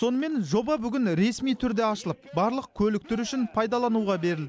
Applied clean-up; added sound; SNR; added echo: none; none; none; none.